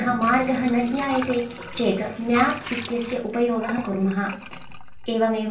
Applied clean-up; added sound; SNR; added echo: none; Sink (filling or washing) / Water; 13 dB; reverberation time 0.3 s.